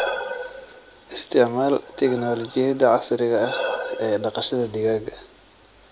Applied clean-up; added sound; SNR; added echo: none; Breathing; 10 dB; none.